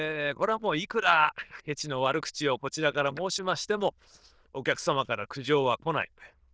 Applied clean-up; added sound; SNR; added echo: neural diffusion model UNIVERSE++.